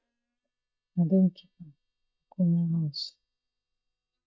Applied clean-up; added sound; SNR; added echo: neural mask model DeepFilterNet 3.